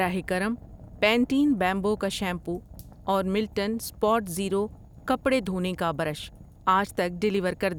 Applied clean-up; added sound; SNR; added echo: none; Fire; 19 dB; none.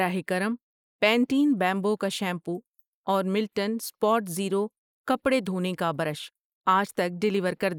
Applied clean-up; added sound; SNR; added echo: neural mask model Resemble Enhance denoiser.